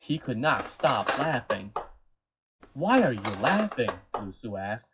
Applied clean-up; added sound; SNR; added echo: classical method WPE with log-MMSE.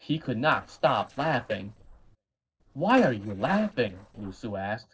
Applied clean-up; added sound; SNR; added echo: neural separator model SepFormer DNS4.